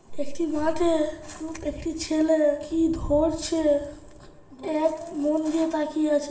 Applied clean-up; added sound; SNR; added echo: none; Wind; 15 dB; reverberation time 1.3 s.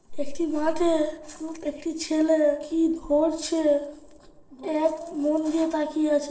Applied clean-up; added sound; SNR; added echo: neural separator model SepFormer DNS4.